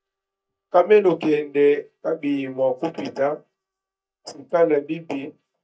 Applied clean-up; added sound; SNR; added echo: neural mask model DeepFilterNet 3.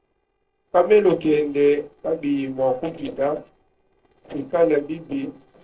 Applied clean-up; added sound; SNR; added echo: neural separator model SepFormer DNS4.